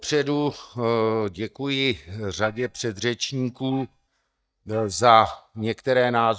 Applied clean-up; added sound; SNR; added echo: neural mask model DeepFilterNet 3.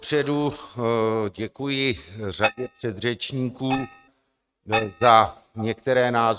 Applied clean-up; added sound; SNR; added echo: neural mask model RNNoise.